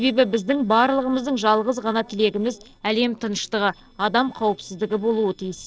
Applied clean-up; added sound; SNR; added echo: neural separator model SepFormer DNS4.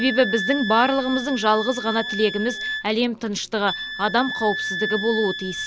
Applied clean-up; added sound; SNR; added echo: none; Wind instrument, woodwind instrument; 7 dB; none.